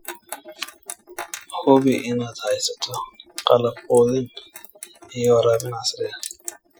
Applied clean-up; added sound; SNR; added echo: classical method Wiener filter.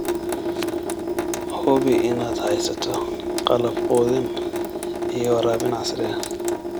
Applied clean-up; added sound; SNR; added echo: none; Drip / Sink (filling or washing) / Water tap, faucet; 1 dB; none.